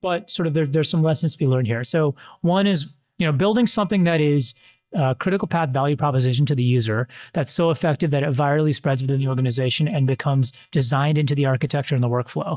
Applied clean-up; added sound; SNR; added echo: neural mask model DeepFilterNet 3.